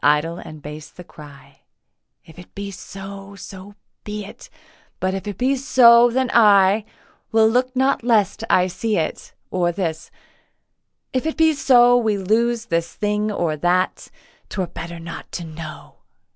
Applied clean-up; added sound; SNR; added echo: none; none; none; none.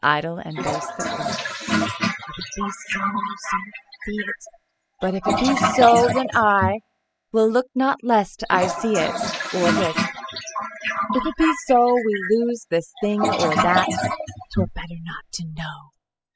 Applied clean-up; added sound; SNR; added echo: classical method spectral subtraction.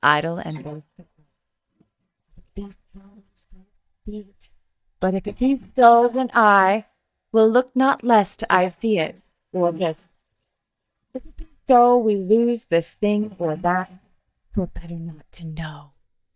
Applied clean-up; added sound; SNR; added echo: neural mask model DeepFilterNet 3.